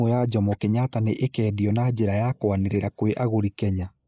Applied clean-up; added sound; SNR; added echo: neural mask model Resemble Enhance denoiser.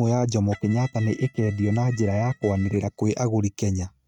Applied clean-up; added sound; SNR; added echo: neural mask model RNNoise.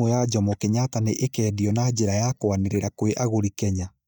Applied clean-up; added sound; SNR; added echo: neural mask model DeepFilterNet 3.